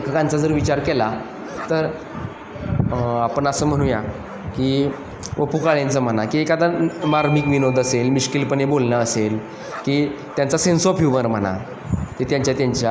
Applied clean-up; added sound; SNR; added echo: none; Bell / Doorbell + Bark; 18 dB; none.